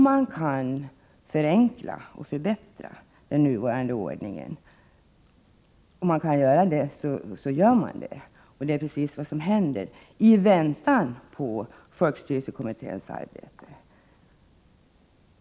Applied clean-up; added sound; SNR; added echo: none; none; none; none.